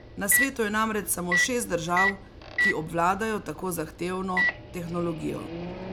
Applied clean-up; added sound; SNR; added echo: none; Microwave oven; 2 dB; none.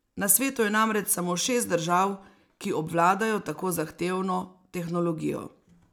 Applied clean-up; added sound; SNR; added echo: none; none; none; none.